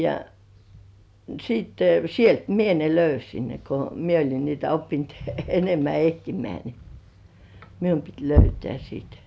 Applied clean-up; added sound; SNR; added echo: none; none; none; none.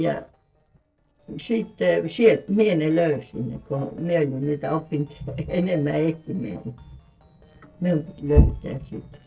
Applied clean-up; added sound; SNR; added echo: neural separator model SepFormer DNS4.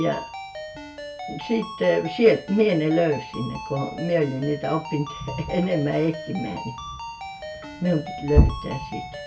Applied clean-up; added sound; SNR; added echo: none; Ringtone; 12 dB; reverberation time 0.1 s.